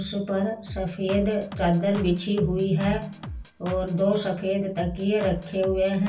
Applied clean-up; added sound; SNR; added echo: none; Drum kit; 13 dB; reverberation time 0.2 s.